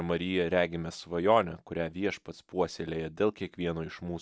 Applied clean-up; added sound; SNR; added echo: none; none; none; none.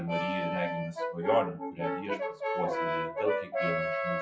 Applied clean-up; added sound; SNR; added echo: classical method WPE with log-MMSE.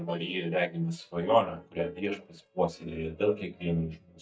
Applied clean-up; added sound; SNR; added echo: neural mask model DeepFilterNet 3.